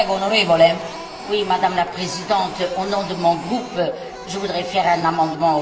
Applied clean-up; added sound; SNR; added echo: none; Printer; 14 dB; reverberation time 2.4 s.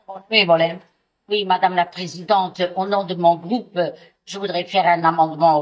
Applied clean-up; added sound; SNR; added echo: neural mask model DeepFilterNet 3.